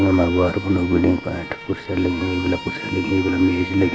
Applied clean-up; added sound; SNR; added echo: none; Bowed string instrument; 13 dB; none.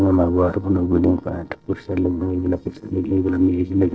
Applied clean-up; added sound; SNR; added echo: neural separator model SepFormer DNS4.